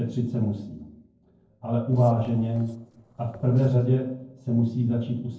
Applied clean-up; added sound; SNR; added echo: neural separator model SepFormer DNS4.